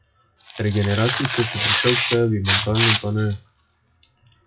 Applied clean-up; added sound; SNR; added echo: classical method WPE with log-MMSE.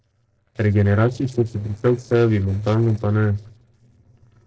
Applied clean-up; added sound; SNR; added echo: neural separator model SepFormer DNS4.